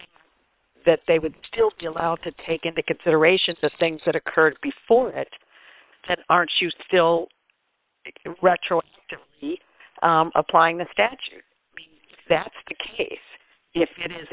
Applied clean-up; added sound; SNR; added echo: neural separator model SepFormer WHAM!.